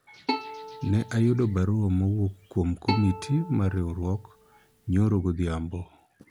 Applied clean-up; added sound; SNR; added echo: none; Bowed string instrument; 11 dB; none.